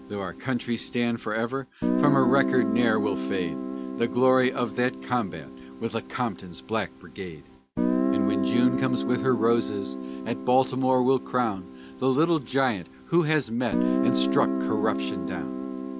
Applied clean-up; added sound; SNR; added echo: none; Guitar; 3 dB; none.